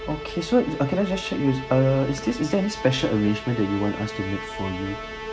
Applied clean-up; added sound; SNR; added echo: none; Musical instrument; 11 dB; none.